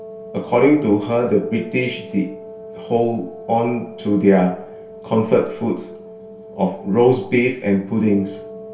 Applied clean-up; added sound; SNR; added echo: none; Wind instrument, woodwind instrument; 17 dB; reverberation time 0.3 s.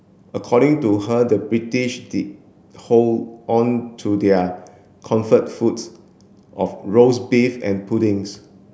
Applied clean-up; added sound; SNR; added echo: none; none; none; none.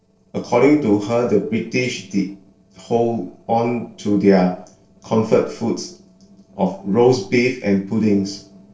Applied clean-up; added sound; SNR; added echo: neural separator model SepFormer DNS4.